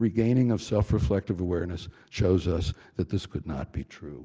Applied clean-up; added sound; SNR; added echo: none; none; none; none.